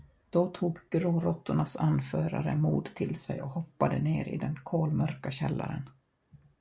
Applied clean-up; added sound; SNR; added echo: none; none; none; none.